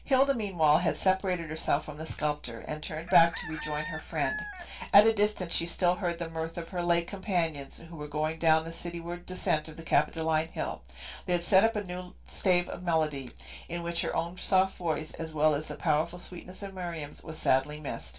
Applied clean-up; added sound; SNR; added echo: none; Chicken, rooster; 12 dB; reverberation time 0.2 s.